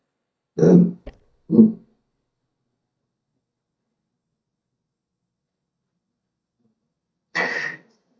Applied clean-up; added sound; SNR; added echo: neural mask model DeepFilterNet 3.